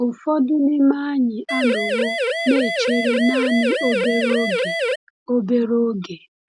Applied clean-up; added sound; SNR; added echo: none; Siren; 1 dB; none.